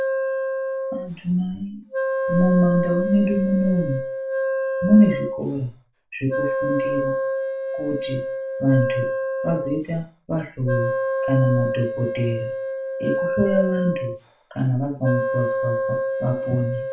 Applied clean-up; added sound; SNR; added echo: none; Wind instrument, woodwind instrument; 2 dB; reverberation time 0.3 s.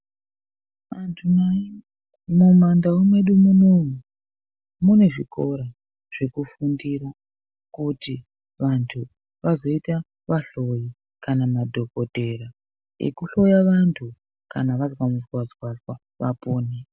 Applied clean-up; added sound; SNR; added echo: none; none; none; none.